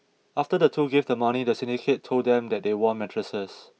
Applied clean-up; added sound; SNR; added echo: none; none; none; none.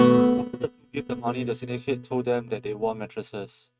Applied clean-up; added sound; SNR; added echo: neural mask model RNNoise.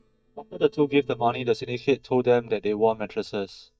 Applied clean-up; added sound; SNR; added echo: neural mask model DeepFilterNet 3.